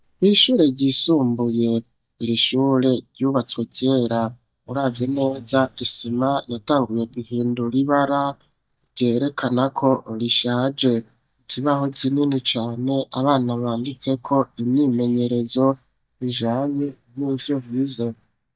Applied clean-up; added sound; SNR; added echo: neural mask model DeepFilterNet 3.